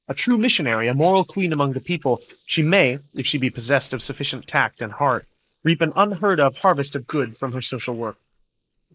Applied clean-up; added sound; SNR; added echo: neural mask model Resemble Enhance denoiser.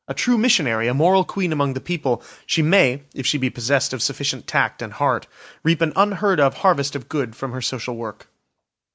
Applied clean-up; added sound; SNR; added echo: none; none; none; none.